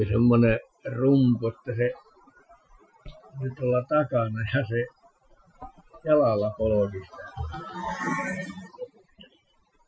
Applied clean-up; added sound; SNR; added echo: classical method Wiener filter.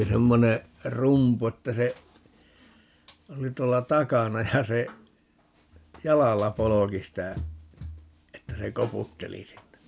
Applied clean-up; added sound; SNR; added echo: none; none; none; none.